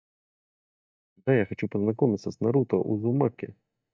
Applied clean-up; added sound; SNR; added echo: neural mask model DeepFilterNet 3.